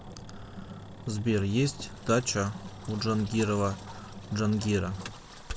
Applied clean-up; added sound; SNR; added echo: none; Engine; 14 dB; none.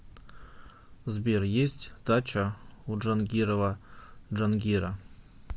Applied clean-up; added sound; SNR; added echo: none; none; none; none.